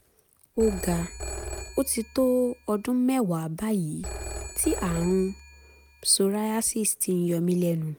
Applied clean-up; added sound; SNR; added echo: none; Telephone; 12 dB; none.